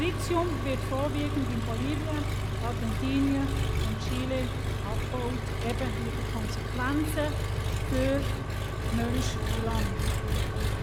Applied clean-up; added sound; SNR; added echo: none; Engine; -4 dB; none.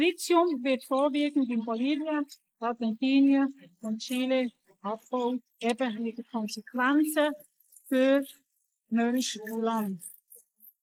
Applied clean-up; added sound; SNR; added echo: neural mask model Resemble Enhance denoiser.